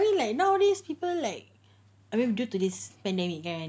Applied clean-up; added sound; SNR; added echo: none; none; none; none.